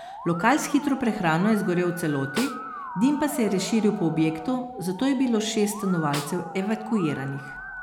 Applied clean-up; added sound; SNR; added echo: none; Snare drum + Musical instrument; 12 dB; none.